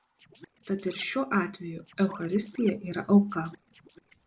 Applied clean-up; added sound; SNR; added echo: neural separator model SepFormer DNS4.